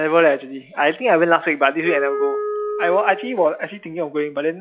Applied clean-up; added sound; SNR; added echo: classical method log-MMSE.